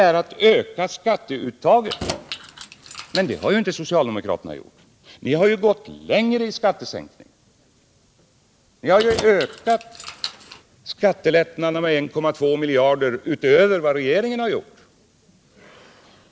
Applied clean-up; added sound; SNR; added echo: none; Keys jangling; 12 dB; none.